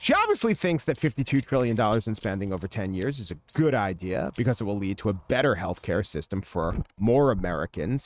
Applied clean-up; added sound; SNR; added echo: neural mask model RNNoise.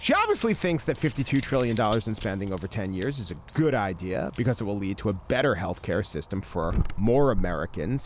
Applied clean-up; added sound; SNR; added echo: none; Keys jangling; 8 dB; none.